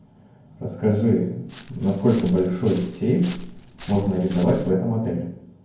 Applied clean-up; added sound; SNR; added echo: none; Walk, footsteps; 16 dB; reverberation time 0.9 s.